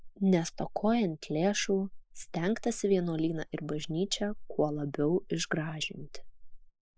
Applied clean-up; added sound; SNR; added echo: neural mask model Resemble Enhance denoiser.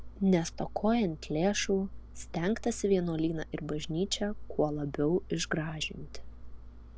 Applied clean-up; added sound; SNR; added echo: none; Engine; 11 dB; none.